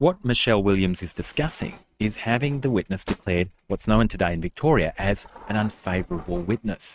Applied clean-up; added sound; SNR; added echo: neural mask model RNNoise.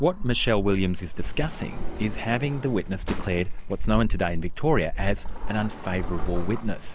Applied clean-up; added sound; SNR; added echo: none; Sliding door; 0 dB; none.